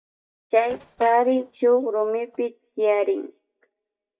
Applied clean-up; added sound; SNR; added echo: neural mask model DeepFilterNet 3.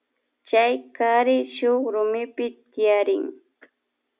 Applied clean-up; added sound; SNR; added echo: none; none; none; none.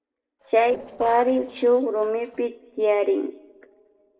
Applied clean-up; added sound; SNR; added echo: neural separator model SepFormer DNS4.